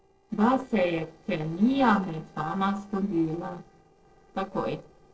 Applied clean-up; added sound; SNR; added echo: neural separator model SepFormer DNS4.